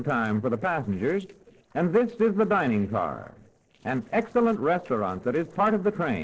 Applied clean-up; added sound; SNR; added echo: neural separator model SepFormer DNS4.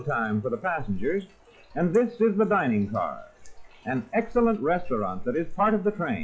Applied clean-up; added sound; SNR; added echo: classical method log-MMSE.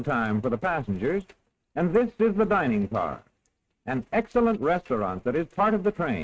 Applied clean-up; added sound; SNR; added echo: neural mask model RNNoise.